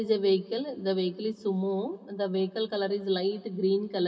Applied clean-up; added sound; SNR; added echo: none; none; none; reverberation time 2.9 s.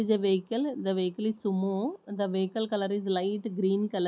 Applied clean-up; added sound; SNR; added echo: none; none; none; none.